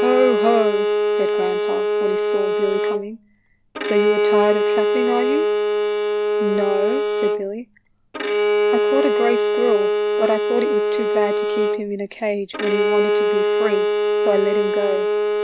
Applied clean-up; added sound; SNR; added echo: none; Bowed string instrument; -5 dB; none.